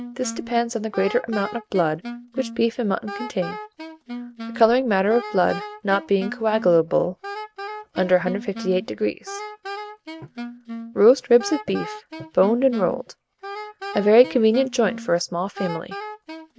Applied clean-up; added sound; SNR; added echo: none; Wind instrument, woodwind instrument; 13 dB; none.